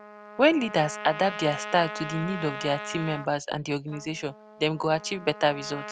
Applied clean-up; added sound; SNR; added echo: none; Trumpet; 12 dB; none.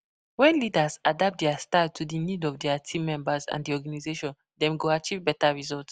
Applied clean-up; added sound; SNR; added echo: none; none; none; none.